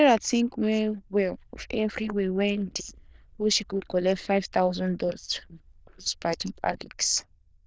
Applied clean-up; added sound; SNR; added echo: neural diffusion model UNIVERSE++.